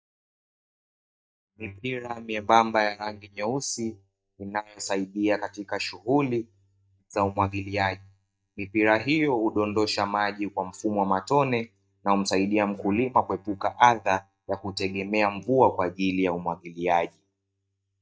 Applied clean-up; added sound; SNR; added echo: neural mask model DeepFilterNet 3.